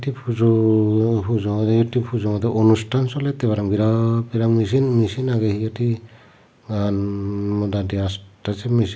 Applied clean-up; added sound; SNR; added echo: none; none; none; none.